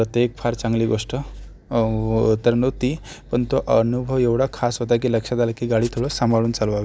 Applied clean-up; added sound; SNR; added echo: none; none; none; none.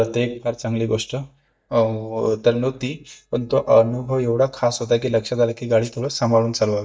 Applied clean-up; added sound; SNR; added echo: neural mask model DeepFilterNet 3.